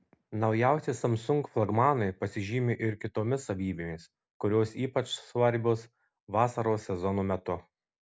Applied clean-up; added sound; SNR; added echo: none; none; none; none.